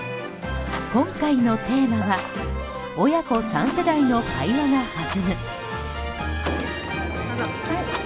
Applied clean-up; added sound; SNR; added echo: none; Rattle + Glass; 17 dB; none.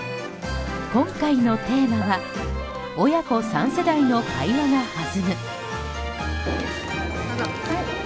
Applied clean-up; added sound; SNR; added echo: none; none; none; none.